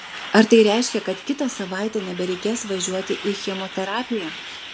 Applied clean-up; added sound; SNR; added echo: none; Truck; 14 dB; none.